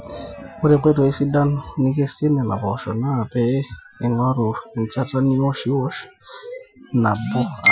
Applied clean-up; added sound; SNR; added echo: classical method Wiener filter.